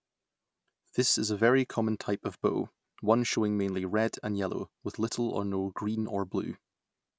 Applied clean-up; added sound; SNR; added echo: none; none; none; none.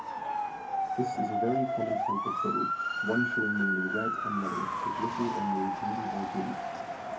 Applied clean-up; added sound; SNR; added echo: none; Motor vehicle (road) / Siren; -3 dB; reverberation time 0.3 s.